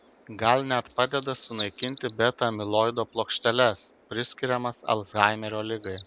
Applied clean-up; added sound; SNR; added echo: none; Bird vocalization, bird call, bird song; 4 dB; none.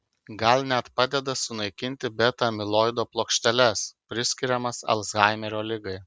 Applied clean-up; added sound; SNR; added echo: none; none; none; none.